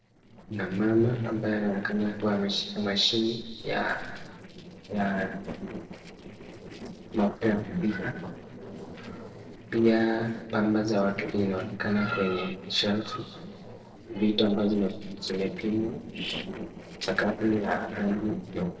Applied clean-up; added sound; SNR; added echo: neural separator model SepFormer DNS4.